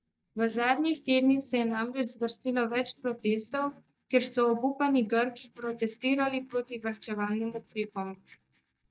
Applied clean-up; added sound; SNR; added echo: neural mask model DeepFilterNet 3.